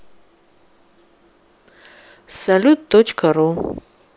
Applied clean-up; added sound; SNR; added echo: none; none; none; none.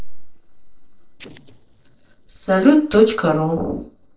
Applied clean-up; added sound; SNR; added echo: neural separator model SepFormer DNS4.